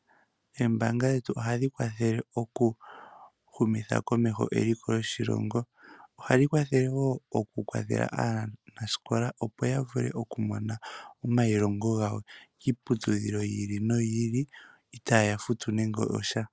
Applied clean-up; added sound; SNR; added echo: none; none; none; none.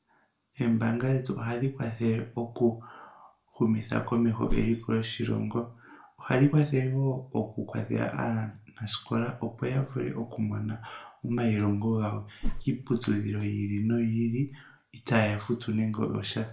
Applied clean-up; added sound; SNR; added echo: none; Whoosh, swoosh, swish; 1 dB; reverberation time 0.3 s.